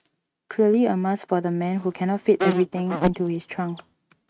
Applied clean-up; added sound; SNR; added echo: neural mask model RNNoise.